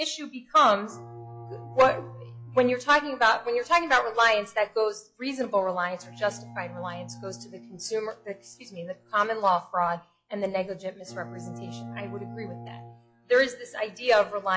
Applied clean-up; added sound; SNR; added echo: classical method log-MMSE.